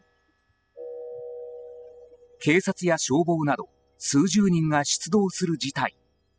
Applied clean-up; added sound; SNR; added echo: classical method spectral subtraction.